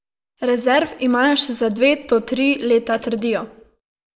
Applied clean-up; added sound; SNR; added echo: neural mask model Resemble Enhance denoiser.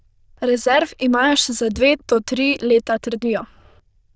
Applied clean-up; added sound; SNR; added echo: neural diffusion model UNIVERSE++.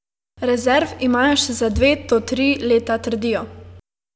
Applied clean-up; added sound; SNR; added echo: none; none; none; none.